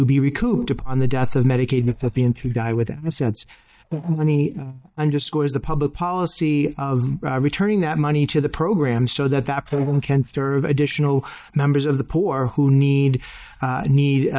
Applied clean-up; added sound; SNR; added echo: neural mask model DeepFilterNet 3.